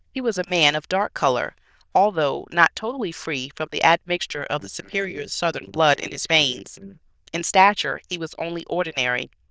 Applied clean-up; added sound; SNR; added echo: neural diffusion model UNIVERSE++.